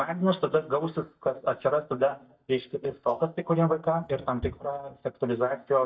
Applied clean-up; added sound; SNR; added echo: neural mask model DeepFilterNet 3.